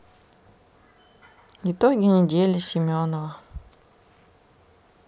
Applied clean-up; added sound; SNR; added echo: none; none; none; none.